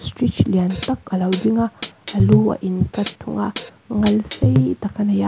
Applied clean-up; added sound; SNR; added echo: none; Hi-hat; 3 dB; none.